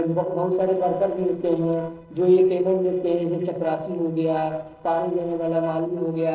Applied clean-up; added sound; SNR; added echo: neural separator model SepFormer DNS4.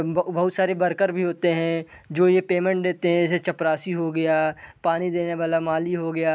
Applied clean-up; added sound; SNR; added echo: none; none; none; none.